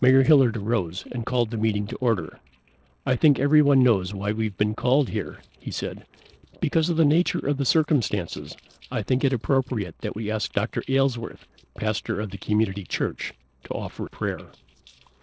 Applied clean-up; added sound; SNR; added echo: neural separator model SepFormer DNS4.